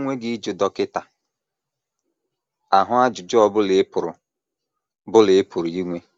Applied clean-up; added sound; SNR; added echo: none; none; none; none.